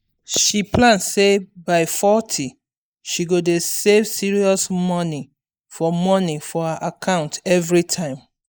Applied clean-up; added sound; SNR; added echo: neural mask model Resemble Enhance denoiser.